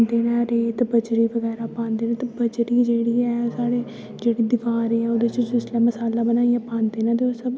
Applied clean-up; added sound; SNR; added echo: none; none; none; none.